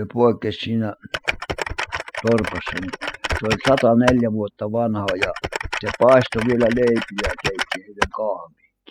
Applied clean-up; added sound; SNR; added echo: classical method spectral subtraction.